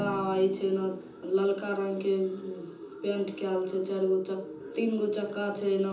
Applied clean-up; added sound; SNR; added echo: none; Drum; 18 dB; reverberation time 0.6 s.